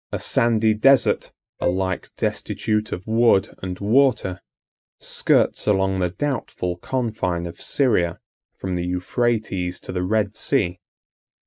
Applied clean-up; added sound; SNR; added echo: neural mask model DeepFilterNet 3.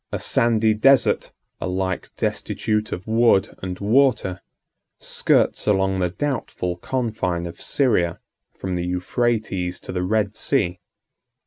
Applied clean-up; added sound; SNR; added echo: none; none; none; none.